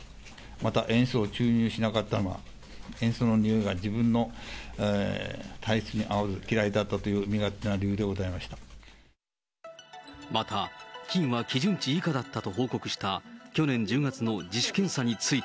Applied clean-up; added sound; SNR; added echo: none; none; none; none.